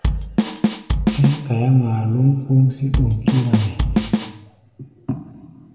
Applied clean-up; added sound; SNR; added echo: none; Drum kit; 1 dB; reverberation time 2.0 s.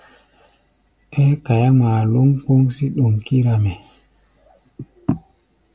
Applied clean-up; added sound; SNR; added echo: none; none; none; none.